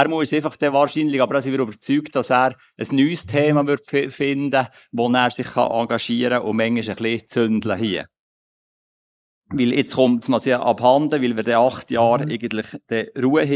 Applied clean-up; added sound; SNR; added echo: neural mask model Resemble Enhance denoiser.